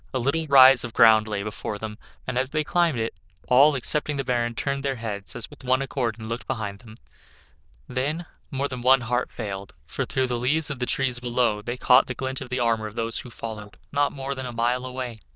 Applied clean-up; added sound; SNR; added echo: neural diffusion model UNIVERSE++.